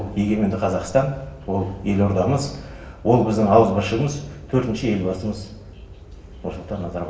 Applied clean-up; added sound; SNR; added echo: none; none; none; none.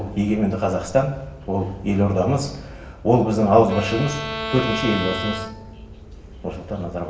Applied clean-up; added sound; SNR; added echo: none; Bowed string instrument; 8 dB; none.